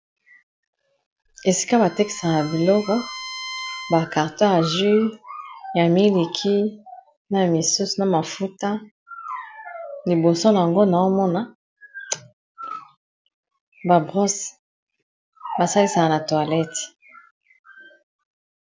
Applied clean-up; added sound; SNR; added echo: none; Bowed string instrument; 14 dB; none.